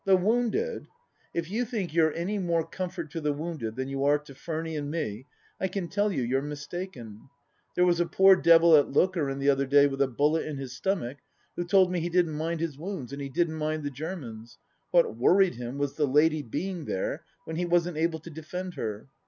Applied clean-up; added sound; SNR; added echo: none; none; none; none.